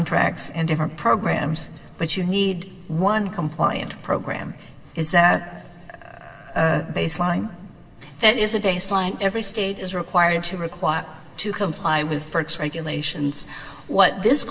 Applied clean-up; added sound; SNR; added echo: none; Whoosh, swoosh, swish; 18 dB; reverberation time 2.2 s.